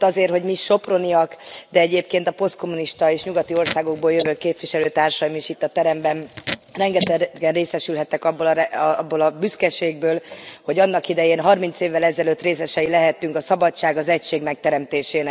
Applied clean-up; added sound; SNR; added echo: neural mask model Resemble Enhance denoiser.